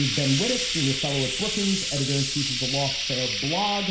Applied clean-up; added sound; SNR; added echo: none; Frying (food); 1 dB; reverberation time 0.5 s.